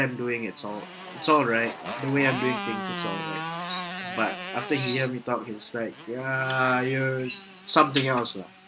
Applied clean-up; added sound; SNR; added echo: none; Motorcycle; 9 dB; none.